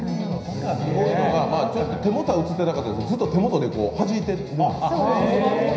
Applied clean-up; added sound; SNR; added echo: none; none; none; reverberation time 0.9 s.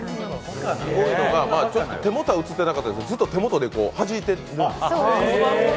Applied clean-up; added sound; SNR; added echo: none; none; none; none.